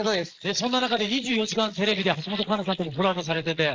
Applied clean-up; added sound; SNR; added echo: neural mask model Resemble Enhance denoiser.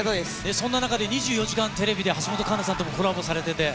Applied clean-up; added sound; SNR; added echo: none; none; none; none.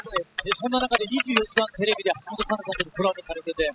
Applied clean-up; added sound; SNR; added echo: classical method spectral subtraction.